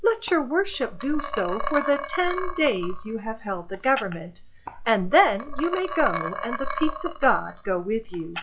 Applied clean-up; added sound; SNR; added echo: classical method log-MMSE.